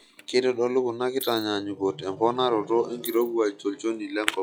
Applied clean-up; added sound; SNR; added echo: classical method log-MMSE.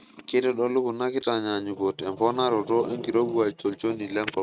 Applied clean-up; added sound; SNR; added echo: neural mask model RNNoise.